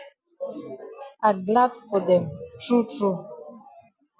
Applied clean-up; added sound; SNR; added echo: none; none; none; none.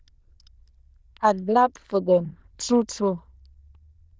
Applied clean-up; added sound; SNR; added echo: neural diffusion model UNIVERSE++.